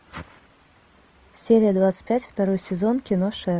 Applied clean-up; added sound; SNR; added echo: none; none; none; none.